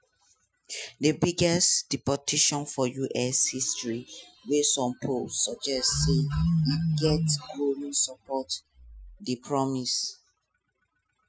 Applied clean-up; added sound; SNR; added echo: classical method Wiener filter.